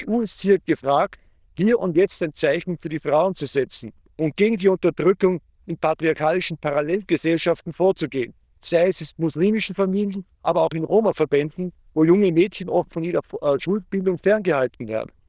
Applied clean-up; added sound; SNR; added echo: neural diffusion model UNIVERSE++.